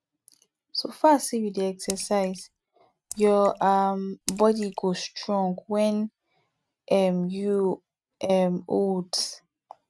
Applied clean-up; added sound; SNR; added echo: neural mask model RNNoise.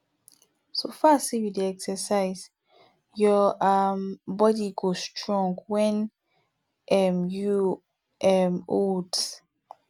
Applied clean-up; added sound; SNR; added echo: none; none; none; none.